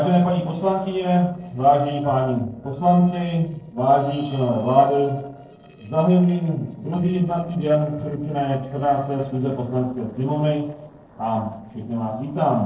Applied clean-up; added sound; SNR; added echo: neural separator model SepFormer DNS4.